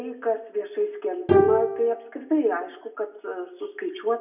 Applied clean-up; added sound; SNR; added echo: none; Bowed string instrument; 1 dB; reverberation time 0.5 s.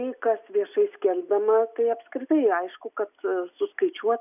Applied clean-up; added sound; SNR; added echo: none; none; none; none.